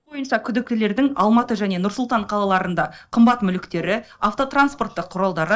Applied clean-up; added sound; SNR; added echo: neural mask model DeepFilterNet 3.